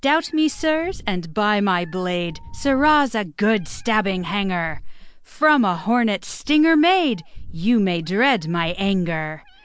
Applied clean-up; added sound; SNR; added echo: none; Meow; 15 dB; none.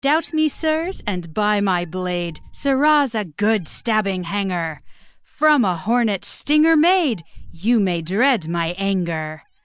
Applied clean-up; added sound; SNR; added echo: neural mask model DeepFilterNet 3.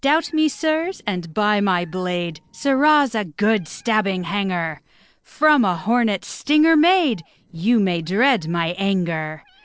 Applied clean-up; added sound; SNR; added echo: neural separator model SepFormer DNS4.